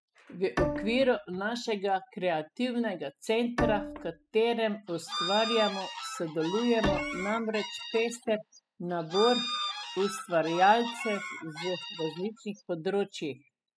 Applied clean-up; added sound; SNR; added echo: classical method spectral subtraction.